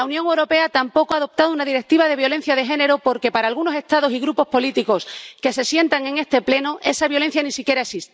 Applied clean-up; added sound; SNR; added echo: none; none; none; none.